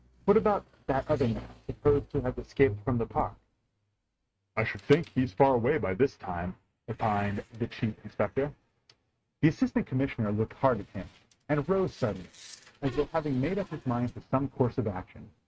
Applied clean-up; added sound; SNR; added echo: neural mask model RNNoise.